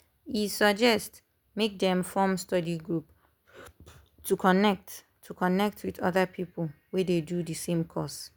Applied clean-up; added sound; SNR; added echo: none; none; none; none.